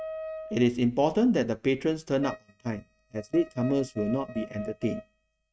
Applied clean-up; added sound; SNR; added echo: neural mask model RNNoise.